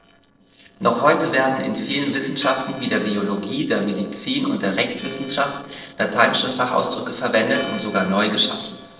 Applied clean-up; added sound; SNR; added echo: neural separator model SepFormer DNS4.